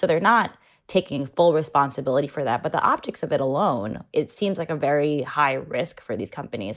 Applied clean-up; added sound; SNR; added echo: none; none; none; none.